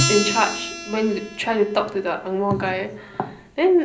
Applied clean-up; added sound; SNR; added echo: none; Acoustic guitar; 7 dB; reverberation time 0.5 s.